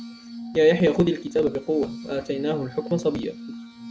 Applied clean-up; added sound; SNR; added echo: none; Glass; 14 dB; none.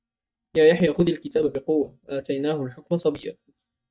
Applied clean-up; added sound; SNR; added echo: neural mask model DeepFilterNet 3.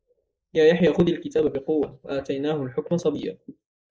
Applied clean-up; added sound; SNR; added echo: neural mask model Resemble Enhance denoiser.